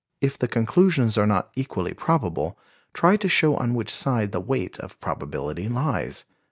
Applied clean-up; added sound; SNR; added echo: none; none; none; none.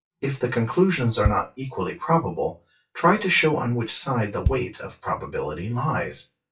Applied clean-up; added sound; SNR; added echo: classical method WPE with log-MMSE.